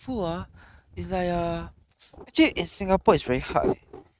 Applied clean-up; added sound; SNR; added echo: neural mask model RNNoise.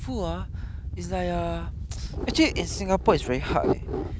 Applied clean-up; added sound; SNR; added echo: none; Wind / Boat, Water vehicle; 6 dB; none.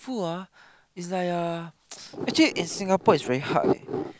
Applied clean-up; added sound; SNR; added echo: none; none; none; none.